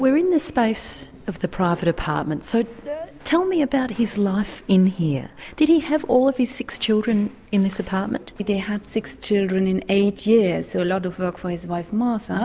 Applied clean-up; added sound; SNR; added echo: none; none; none; none.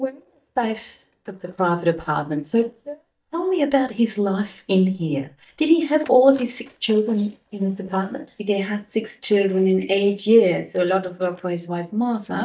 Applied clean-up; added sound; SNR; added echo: neural mask model DeepFilterNet 3.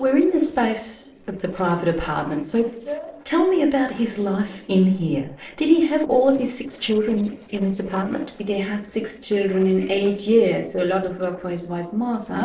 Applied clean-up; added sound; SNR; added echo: neural separator model SepFormer DNS4.